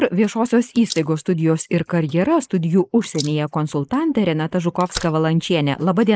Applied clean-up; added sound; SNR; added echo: neural mask model Resemble Enhance denoiser.